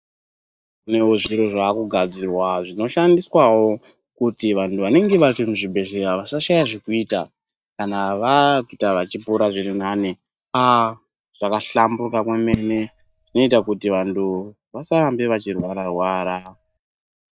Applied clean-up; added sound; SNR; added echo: neural mask model DeepFilterNet 3.